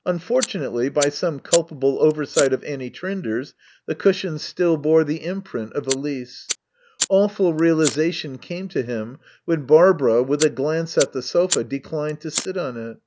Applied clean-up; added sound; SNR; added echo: none; Fire; 10 dB; none.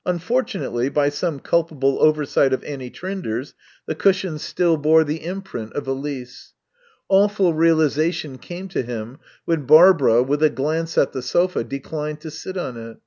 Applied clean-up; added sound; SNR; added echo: none; none; none; none.